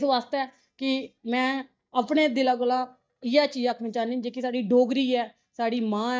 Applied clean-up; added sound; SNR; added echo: neural mask model DeepFilterNet 3.